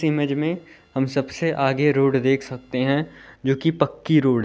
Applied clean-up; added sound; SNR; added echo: none; none; none; none.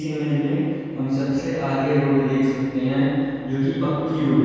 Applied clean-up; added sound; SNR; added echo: none; none; none; reverberation time 2.1 s.